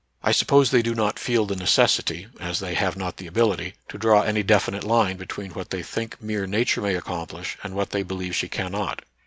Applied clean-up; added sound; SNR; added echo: none; none; none; none.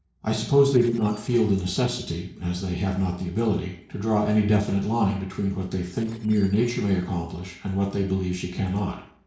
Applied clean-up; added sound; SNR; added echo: neural separator model SepFormer DNS4.